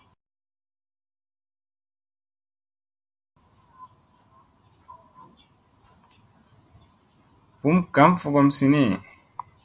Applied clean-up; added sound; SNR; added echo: none; none; none; none.